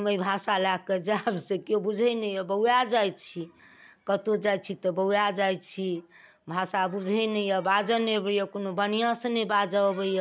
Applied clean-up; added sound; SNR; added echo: none; none; none; none.